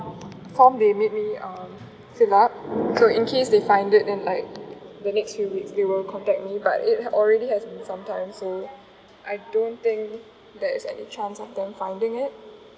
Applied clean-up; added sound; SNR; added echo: none; none; none; none.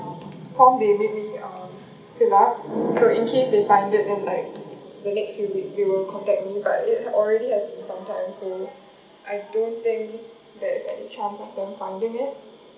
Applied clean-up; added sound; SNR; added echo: none; none; none; reverberation time 0.4 s.